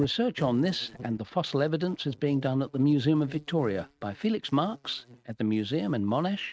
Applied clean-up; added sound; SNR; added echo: neural mask model RNNoise.